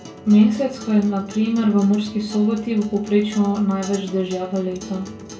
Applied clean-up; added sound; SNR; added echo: none; Acoustic guitar; 18 dB; reverberation time 0.2 s.